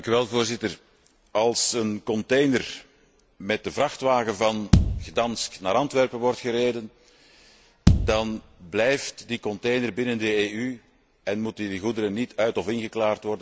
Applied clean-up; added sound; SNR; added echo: none; Bass drum; -1 dB; none.